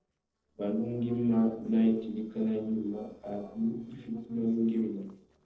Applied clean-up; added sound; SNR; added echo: neural separator model SepFormer DNS4.